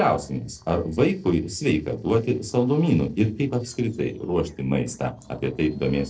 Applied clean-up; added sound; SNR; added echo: neural separator model SepFormer DNS4.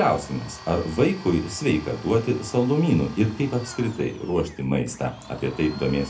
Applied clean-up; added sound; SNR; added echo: none; Domestic sounds, home sounds; 19 dB; reverberation time 0.3 s.